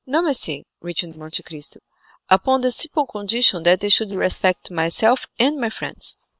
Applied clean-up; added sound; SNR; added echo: neural separator model SepFormer WHAM!.